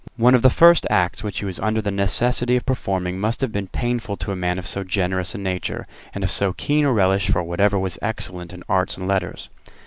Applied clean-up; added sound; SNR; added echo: none; none; none; none.